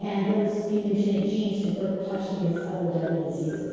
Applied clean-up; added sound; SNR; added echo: neural separator model SepFormer DNS4.